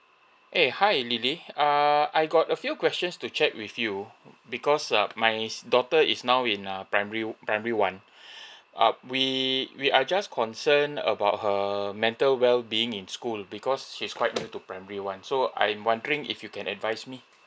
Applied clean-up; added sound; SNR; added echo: none; none; none; none.